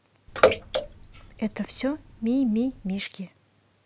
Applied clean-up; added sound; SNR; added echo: none; Bathtub (filling or washing) / Water / Splash, splatter; -1 dB; none.